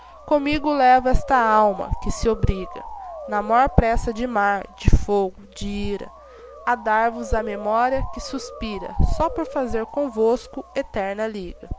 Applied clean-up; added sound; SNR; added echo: none; Motor vehicle (road) / Siren; 17 dB; none.